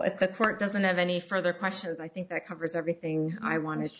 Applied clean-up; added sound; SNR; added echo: neural mask model Resemble Enhance denoiser.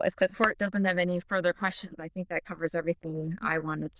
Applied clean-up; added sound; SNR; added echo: neural diffusion model UNIVERSE++.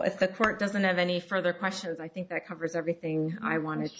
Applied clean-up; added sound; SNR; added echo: none; Tap / Hammer; 14 dB; none.